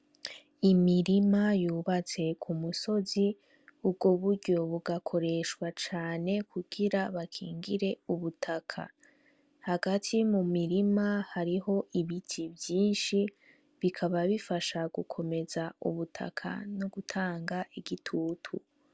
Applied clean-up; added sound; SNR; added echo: none; none; none; none.